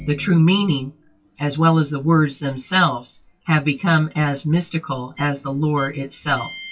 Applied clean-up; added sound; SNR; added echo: classical method WPE with log-MMSE.